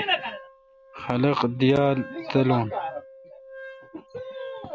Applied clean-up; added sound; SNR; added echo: none; Wind instrument, woodwind instrument; 17 dB; none.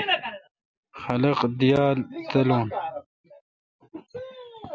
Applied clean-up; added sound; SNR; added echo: none; none; none; none.